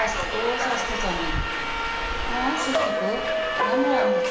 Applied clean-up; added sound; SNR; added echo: none; Subway, metro, underground; -5 dB; reverberation time 0.9 s.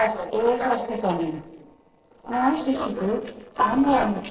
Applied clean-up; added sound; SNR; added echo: neural separator model SepFormer DNS4.